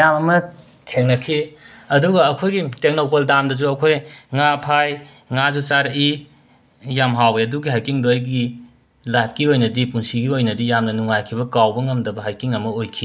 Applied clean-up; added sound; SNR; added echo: none; none; none; none.